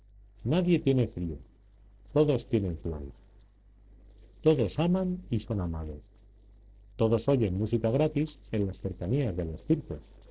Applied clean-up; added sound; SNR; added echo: neural separator model SepFormer DNS4.